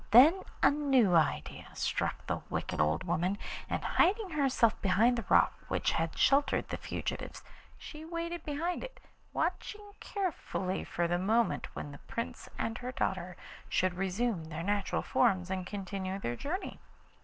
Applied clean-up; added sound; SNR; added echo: neural separator model SepFormer DNS4.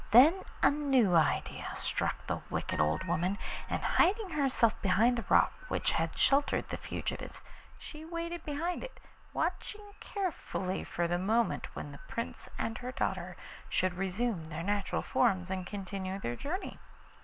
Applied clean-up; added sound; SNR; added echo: none; Harp; 17 dB; none.